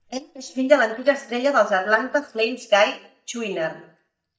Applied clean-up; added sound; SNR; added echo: neural mask model DeepFilterNet 3.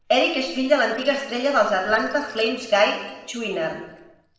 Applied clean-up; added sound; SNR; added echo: neural separator model SepFormer DNS4.